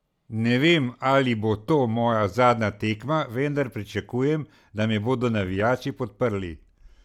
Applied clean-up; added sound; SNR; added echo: none; none; none; none.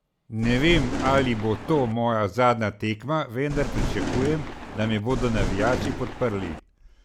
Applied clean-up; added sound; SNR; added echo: none; Thunder; 4 dB; none.